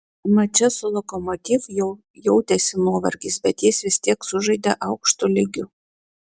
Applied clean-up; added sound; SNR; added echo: none; none; none; none.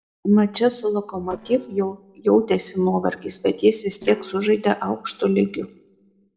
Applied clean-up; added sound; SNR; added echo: neural separator model SepFormer DNS4.